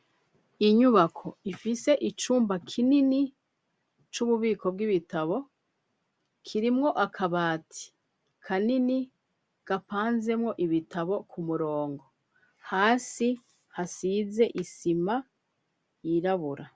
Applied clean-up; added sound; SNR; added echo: none; none; none; none.